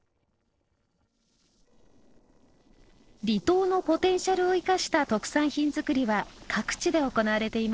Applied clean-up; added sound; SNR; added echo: neural separator model SepFormer DNS4.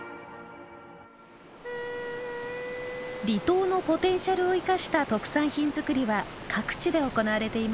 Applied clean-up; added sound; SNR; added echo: none; Wind instrument, woodwind instrument; 10 dB; none.